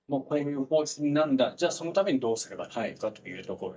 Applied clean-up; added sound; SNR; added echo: neural mask model DeepFilterNet 3.